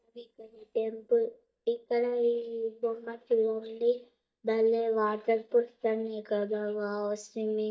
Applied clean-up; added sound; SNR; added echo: neural mask model DeepFilterNet 3.